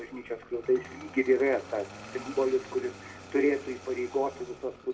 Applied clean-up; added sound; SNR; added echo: none; Engine starting; 17 dB; reverberation time 1.6 s.